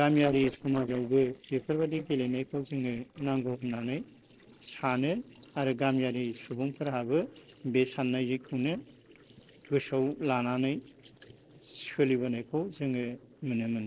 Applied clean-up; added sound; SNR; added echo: neural separator model SepFormer DNS4.